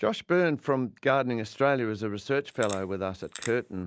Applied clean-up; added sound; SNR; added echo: neural mask model Resemble Enhance denoiser.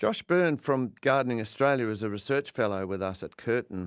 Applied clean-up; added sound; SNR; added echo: none; none; none; none.